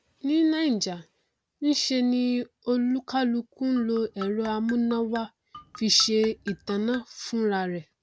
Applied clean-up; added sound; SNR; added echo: none; Marimba, xylophone; 17 dB; none.